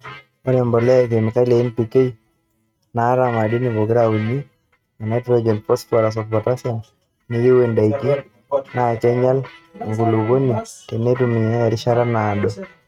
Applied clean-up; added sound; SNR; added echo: neural mask model RNNoise.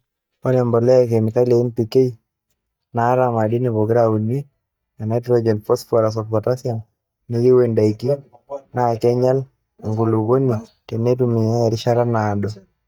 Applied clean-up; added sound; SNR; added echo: neural mask model DeepFilterNet 3.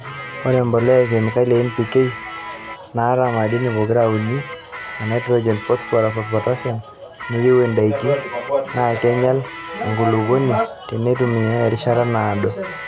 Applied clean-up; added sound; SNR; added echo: none; Guitar; 14 dB; none.